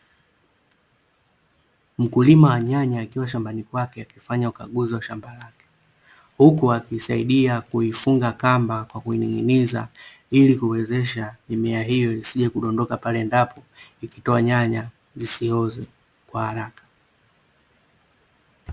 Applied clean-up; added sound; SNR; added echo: none; none; none; none.